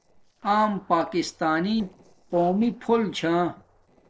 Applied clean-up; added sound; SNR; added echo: neural separator model SepFormer DNS4.